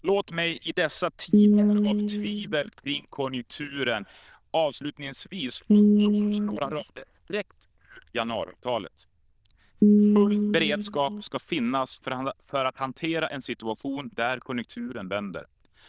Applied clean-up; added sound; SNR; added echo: neural diffusion model UNIVERSE++.